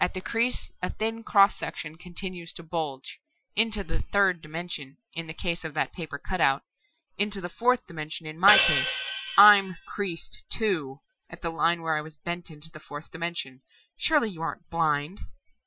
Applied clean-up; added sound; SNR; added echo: classical method Wiener filter.